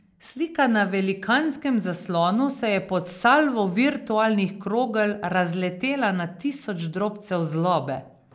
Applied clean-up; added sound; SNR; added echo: none; none; none; none.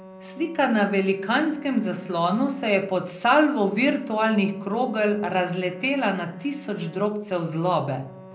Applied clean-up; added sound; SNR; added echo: none; Bowed string instrument; 20 dB; reverberation time 0.5 s.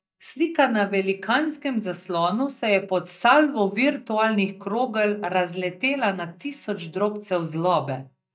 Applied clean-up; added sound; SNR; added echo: neural mask model DeepFilterNet 3.